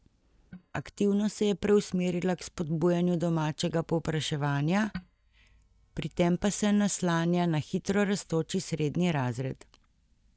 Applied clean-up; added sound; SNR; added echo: neural mask model DeepFilterNet 3.